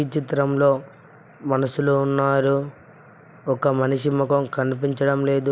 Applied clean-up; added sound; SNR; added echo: none; none; none; none.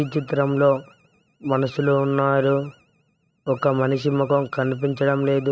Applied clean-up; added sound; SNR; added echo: neural mask model RNNoise.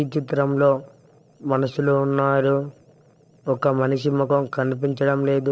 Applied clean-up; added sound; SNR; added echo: neural separator model SepFormer DNS4.